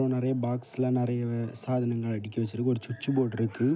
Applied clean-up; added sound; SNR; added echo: none; none; none; none.